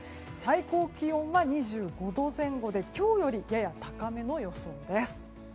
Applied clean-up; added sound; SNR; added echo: none; none; none; none.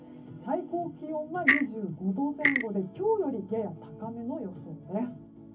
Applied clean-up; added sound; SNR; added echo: none; Clock; -1 dB; reverberation time 0.3 s.